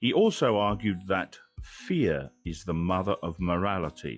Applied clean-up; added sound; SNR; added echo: classical method log-MMSE.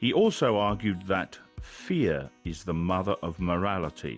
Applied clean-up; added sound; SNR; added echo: none; Keyboard (musical); 19 dB; none.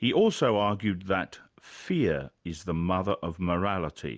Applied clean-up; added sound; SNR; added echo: none; none; none; none.